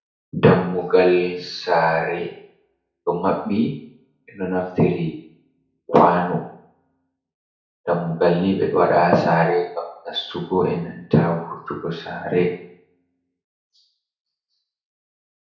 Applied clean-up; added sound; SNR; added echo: none; none; none; reverberation time 0.6 s.